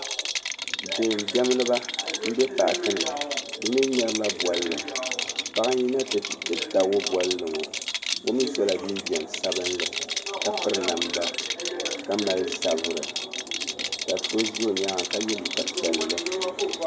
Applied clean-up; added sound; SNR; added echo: none; Rattle; 4 dB; none.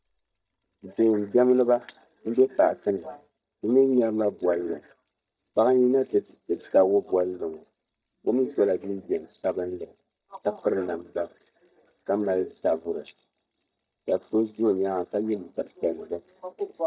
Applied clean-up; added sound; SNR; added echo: neural mask model DeepFilterNet 3.